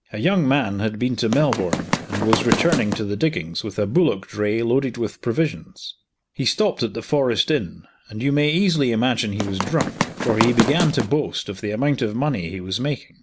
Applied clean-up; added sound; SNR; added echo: none; Run; 2 dB; none.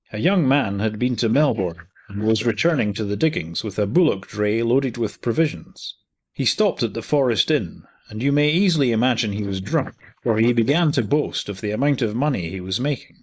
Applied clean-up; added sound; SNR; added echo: neural mask model Resemble Enhance denoiser.